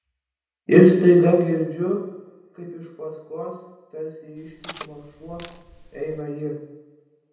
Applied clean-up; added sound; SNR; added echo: none; Cutlery, silverware; 18 dB; reverberation time 0.9 s.